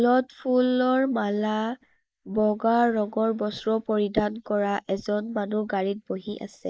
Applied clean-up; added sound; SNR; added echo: neural mask model Resemble Enhance denoiser.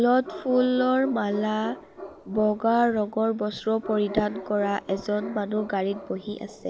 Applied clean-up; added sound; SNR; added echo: none; Bark; 15 dB; none.